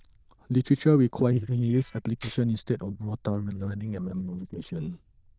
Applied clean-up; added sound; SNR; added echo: neural diffusion model UNIVERSE++.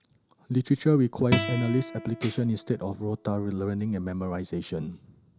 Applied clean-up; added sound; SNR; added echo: none; Tambourine + Acoustic guitar; 7 dB; none.